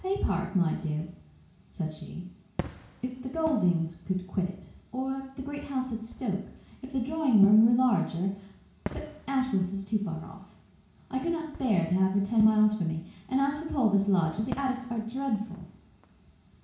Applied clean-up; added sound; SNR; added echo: none; Fireworks; 19 dB; reverberation time 0.6 s.